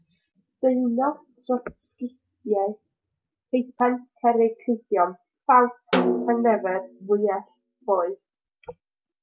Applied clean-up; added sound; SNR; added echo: none; Snare drum; 4 dB; none.